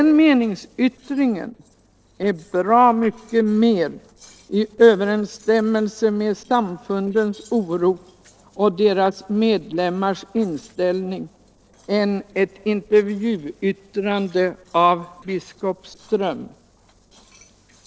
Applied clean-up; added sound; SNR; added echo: neural separator model SepFormer DNS4.